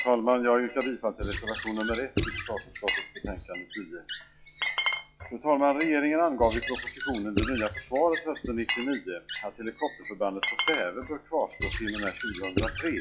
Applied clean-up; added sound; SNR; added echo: classical method log-MMSE.